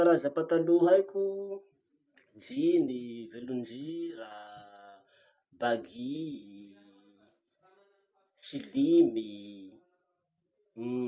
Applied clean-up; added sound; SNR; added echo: none; none; none; none.